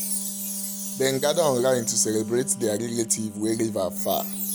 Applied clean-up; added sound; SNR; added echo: none; Chime + Wind instrument, woodwind instrument; 7 dB; none.